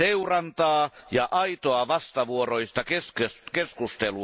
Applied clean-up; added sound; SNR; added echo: none; none; none; none.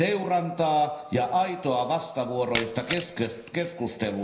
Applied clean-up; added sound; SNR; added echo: none; Camera; 1 dB; reverberation time 0.9 s.